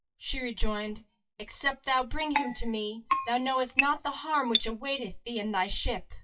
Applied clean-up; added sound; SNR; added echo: classical method WPE with log-MMSE.